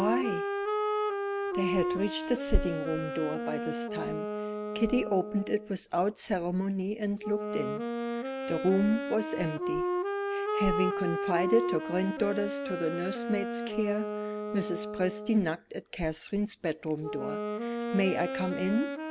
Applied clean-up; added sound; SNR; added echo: none; Wind instrument, woodwind instrument; 3 dB; none.